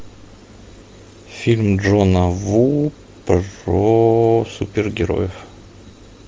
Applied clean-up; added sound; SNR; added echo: none; none; none; none.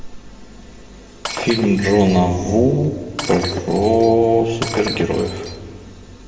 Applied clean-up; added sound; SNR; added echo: none; Shatter; 12 dB; reverberation time 1.5 s.